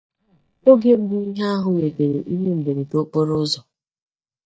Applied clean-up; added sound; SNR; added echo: neural mask model DeepFilterNet 3.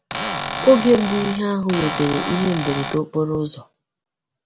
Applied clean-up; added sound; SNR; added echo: none; Cupboard open or close / Door; 4 dB; none.